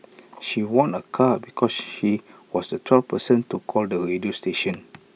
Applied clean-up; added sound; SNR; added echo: none; none; none; none.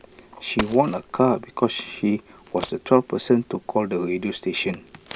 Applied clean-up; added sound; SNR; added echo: none; Crack; 14 dB; none.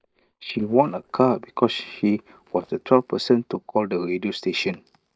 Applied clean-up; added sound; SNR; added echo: neural mask model DeepFilterNet 3.